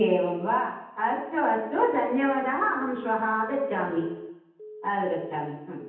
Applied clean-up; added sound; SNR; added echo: none; Telephone; 19 dB; reverberation time 0.9 s.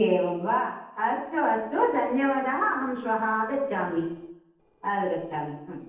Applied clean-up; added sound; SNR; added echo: neural separator model SepFormer DNS4.